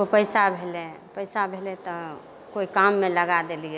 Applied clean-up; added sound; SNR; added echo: none; none; none; none.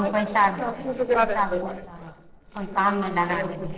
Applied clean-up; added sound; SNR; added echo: neural separator model SepFormer DNS4.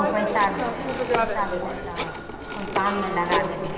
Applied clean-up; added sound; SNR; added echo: none; Telephone; -1 dB; reverberation time 2.5 s.